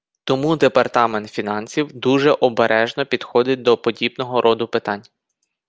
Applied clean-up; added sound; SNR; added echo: none; none; none; none.